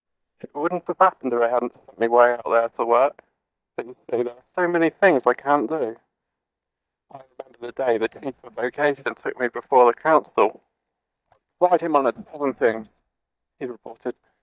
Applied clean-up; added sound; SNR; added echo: neural mask model DeepFilterNet 3.